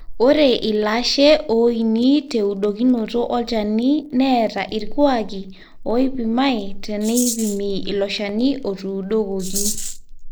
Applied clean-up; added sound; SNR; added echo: neural mask model Resemble Enhance denoiser.